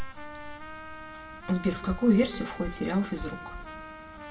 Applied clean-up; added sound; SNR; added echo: none; Trumpet; 14 dB; reverberation time 1.1 s.